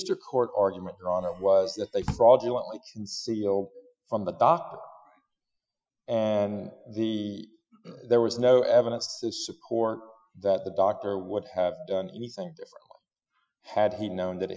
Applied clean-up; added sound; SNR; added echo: classical method Wiener filter.